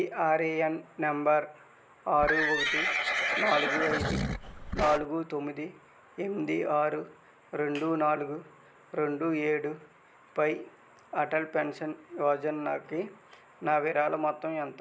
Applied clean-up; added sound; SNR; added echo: none; Livestock, farm animals, working animals; -1 dB; none.